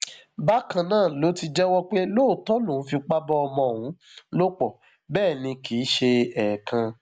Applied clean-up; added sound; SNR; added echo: none; none; none; none.